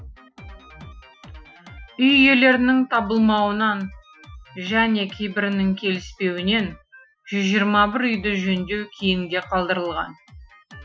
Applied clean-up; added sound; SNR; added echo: classical method Wiener filter.